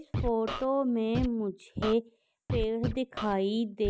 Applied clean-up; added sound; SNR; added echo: none; Scratching (performance technique); 7 dB; none.